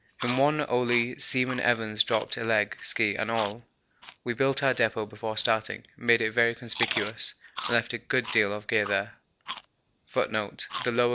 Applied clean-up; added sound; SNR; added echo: none; Chewing, mastication; 10 dB; none.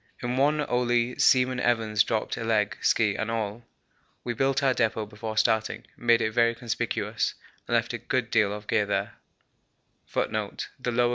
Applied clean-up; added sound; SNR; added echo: none; none; none; none.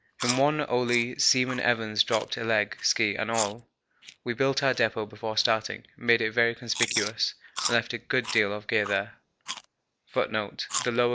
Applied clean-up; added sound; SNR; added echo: neural mask model Resemble Enhance denoiser.